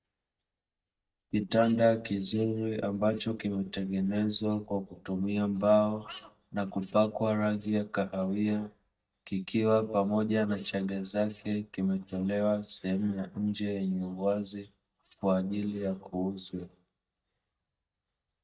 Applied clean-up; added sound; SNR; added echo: neural mask model DeepFilterNet 3.